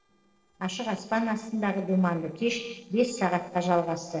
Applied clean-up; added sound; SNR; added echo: neural separator model SepFormer DNS4.